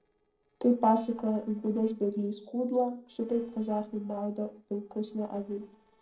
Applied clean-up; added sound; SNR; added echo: neural separator model SepFormer DNS4.